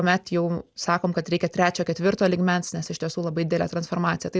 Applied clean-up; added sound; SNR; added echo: none; none; none; none.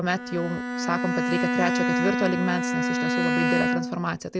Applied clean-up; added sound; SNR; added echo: none; Bowed string instrument; -2 dB; none.